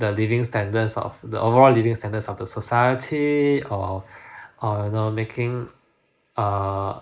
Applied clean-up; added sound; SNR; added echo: neural mask model Resemble Enhance denoiser.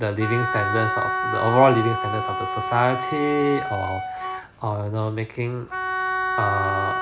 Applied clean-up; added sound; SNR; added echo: none; Wind instrument, woodwind instrument; 2 dB; none.